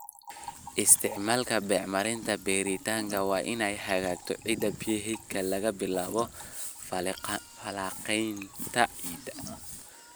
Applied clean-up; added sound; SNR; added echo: none; Chewing, mastication + Trickle, dribble / Splash, splatter; 17 dB; none.